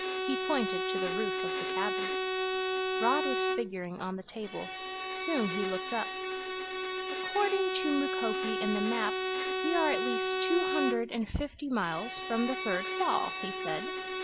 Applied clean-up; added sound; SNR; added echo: none; Bowed string instrument; -1 dB; none.